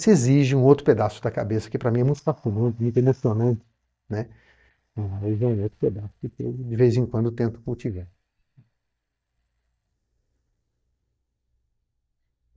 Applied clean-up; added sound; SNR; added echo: neural mask model DeepFilterNet 3.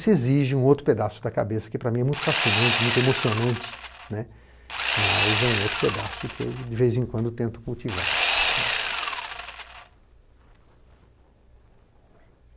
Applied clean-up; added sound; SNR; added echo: none; Sawing; -2 dB; none.